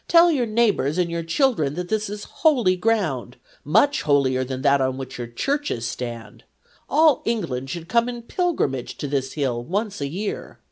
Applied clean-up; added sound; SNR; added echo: none; none; none; none.